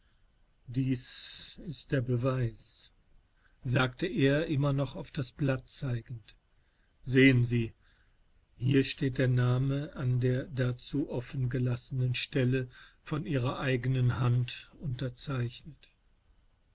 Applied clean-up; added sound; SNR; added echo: none; none; none; none.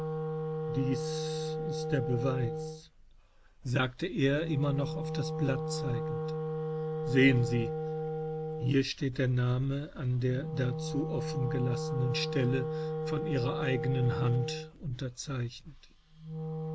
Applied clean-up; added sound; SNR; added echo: none; Wind instrument, woodwind instrument; 3 dB; none.